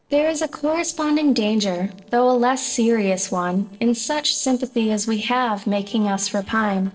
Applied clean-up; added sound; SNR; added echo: neural separator model SepFormer DNS4.